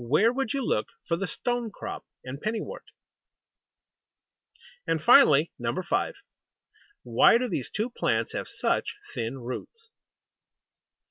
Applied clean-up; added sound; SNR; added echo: none; none; none; none.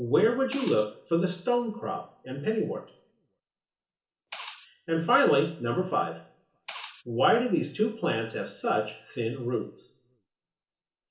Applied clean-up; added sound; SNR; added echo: none; Liquid; 15 dB; reverberation time 0.7 s.